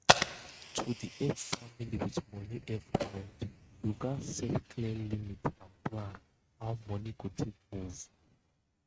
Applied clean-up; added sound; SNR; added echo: neural mask model RNNoise.